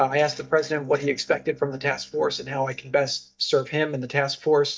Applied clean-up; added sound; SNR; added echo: neural mask model DeepFilterNet 3.